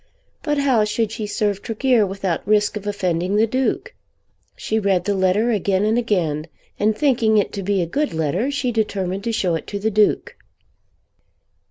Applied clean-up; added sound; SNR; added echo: none; none; none; none.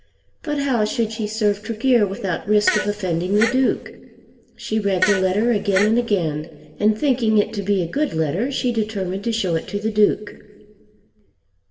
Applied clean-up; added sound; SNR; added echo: none; Fart; 6 dB; reverberation time 1.5 s.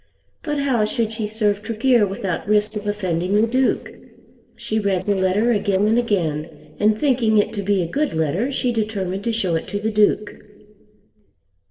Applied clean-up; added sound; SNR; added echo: neural separator model SepFormer DNS4.